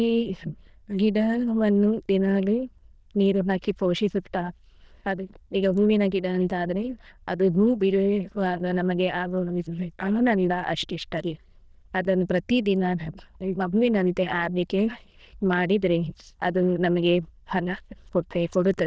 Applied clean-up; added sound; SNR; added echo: neural diffusion model UNIVERSE++.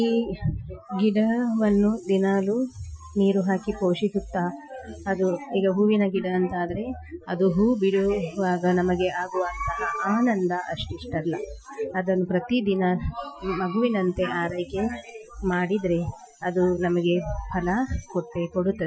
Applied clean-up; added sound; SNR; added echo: classical method Wiener filter.